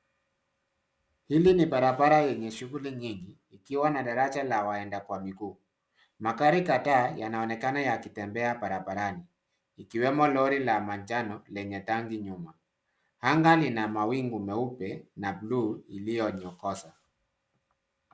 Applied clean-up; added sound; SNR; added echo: none; none; none; none.